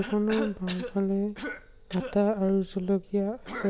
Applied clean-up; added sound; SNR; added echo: none; Cough; 13 dB; none.